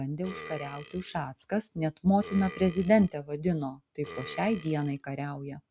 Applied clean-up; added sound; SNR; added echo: none; Burping, eructation; 17 dB; none.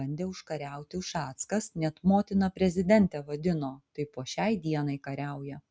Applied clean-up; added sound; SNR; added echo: none; none; none; none.